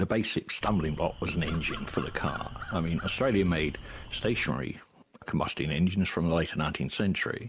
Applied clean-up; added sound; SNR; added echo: none; Crow; 12 dB; none.